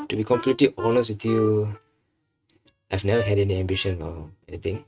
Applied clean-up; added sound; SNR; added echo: neural mask model RNNoise.